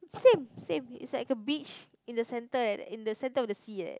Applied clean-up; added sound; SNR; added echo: none; none; none; none.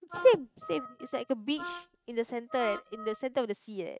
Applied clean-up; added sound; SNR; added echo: neural mask model RNNoise.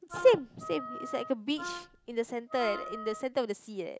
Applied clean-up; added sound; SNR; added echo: none; Wind instrument, woodwind instrument + Wind instrument, woodwind instrument; 11 dB; none.